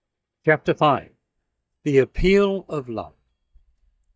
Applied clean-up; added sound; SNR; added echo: neural mask model DeepFilterNet 3.